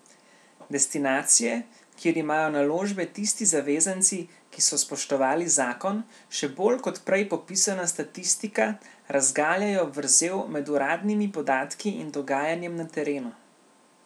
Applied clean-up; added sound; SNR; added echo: none; none; none; none.